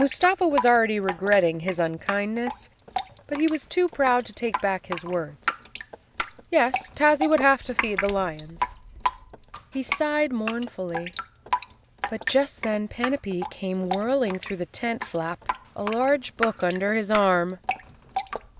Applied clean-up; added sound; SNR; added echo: none; Drip; 8 dB; none.